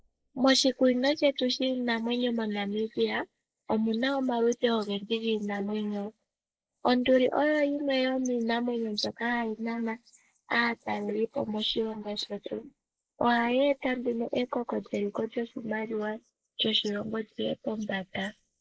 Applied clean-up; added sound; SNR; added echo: neural mask model Resemble Enhance denoiser.